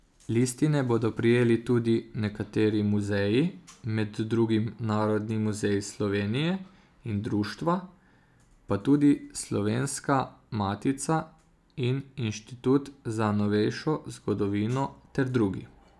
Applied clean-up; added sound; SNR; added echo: none; none; none; none.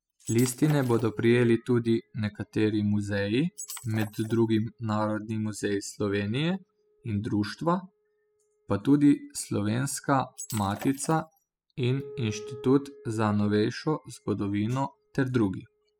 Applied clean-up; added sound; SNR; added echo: classical method spectral subtraction.